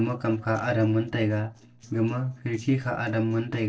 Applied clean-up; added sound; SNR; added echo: neural separator model SepFormer DNS4.